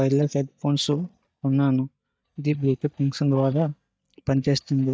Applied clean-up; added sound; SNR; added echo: neural mask model DeepFilterNet 3.